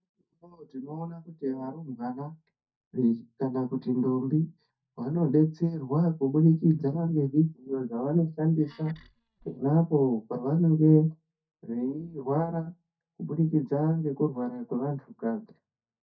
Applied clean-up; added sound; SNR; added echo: neural mask model DeepFilterNet 3.